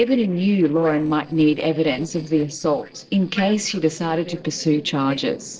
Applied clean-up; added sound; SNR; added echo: neural separator model SepFormer DNS4.